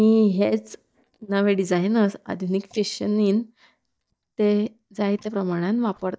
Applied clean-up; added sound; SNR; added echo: neural mask model DeepFilterNet 3.